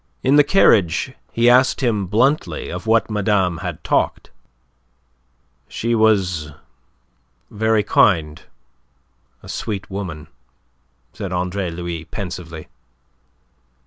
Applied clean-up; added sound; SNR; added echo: none; none; none; none.